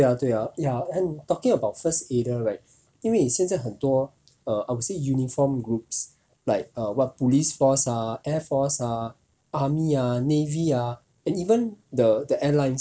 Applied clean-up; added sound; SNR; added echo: none; none; none; none.